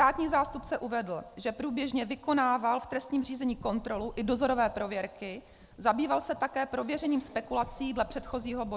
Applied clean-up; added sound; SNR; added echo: none; Wind; 20 dB; none.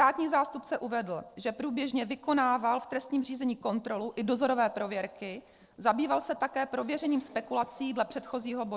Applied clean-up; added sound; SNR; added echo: neural separator model SepFormer DNS4.